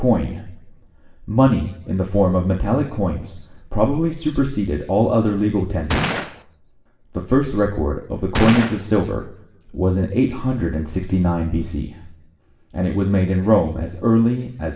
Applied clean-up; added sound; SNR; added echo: none; Gunshot, gunfire; 5 dB; reverberation time 0.8 s.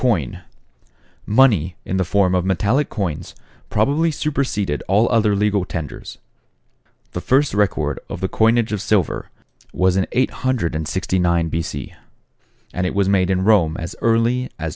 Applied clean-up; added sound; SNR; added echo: none; none; none; none.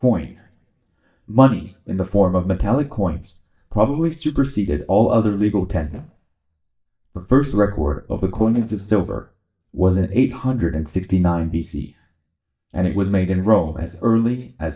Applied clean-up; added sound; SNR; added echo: neural mask model DeepFilterNet 3.